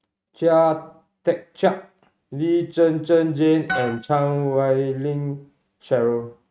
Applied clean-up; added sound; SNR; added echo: neural mask model RNNoise.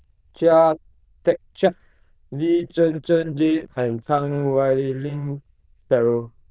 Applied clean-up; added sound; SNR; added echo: neural diffusion model UNIVERSE++.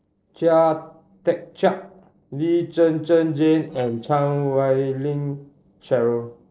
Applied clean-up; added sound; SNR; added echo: neural separator model SepFormer DNS4.